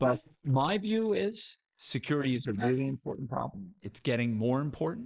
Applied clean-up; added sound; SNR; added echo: neural mask model Resemble Enhance denoiser.